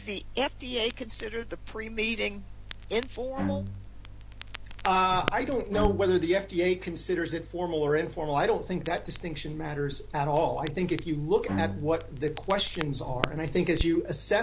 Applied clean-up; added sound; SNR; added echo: none; Bowed string instrument + Crackle; 8 dB; none.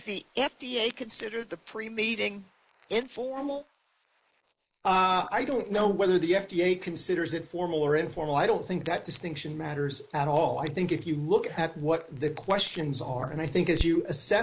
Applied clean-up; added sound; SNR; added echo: neural mask model Resemble Enhance denoiser.